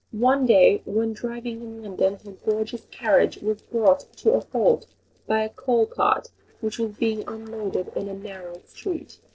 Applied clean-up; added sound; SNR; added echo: neural separator model SepFormer DNS4.